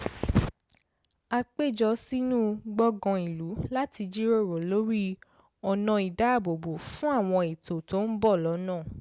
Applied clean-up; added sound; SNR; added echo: none; none; none; none.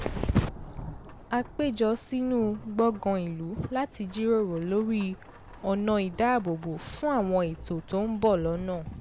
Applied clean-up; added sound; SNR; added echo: none; Rain / Thunderstorm; 15 dB; none.